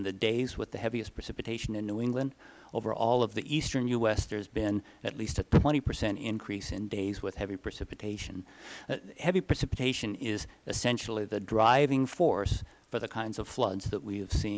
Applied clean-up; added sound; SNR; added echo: none; none; none; none.